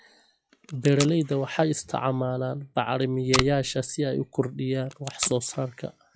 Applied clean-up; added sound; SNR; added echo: classical method log-MMSE.